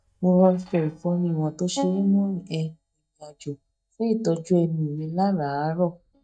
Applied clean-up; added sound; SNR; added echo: neural mask model DeepFilterNet 3.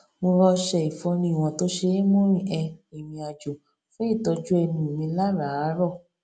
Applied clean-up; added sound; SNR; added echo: none; none; none; none.